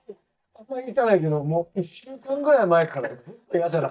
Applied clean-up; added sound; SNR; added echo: neural mask model DeepFilterNet 3.